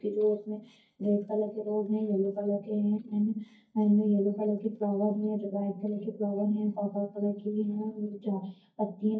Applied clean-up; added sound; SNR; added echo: neural mask model DeepFilterNet 3.